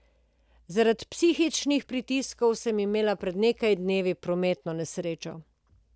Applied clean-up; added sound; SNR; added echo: none; none; none; none.